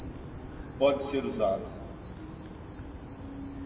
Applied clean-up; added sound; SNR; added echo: none; Bird vocalization, bird call, bird song; 1 dB; reverberation time 1.4 s.